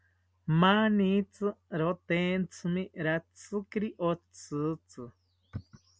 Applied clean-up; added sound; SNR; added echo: none; none; none; none.